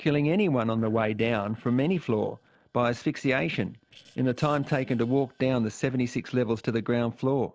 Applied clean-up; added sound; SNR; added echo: neural separator model SepFormer DNS4.